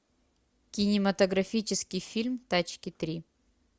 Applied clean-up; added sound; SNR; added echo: none; none; none; none.